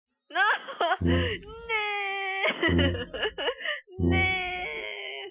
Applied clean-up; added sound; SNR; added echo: classical method Wiener filter.